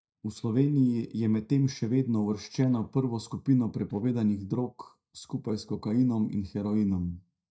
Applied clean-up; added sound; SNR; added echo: neural mask model DeepFilterNet 3.